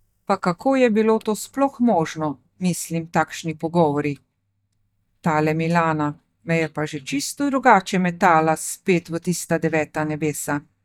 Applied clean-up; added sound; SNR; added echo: neural mask model DeepFilterNet 3.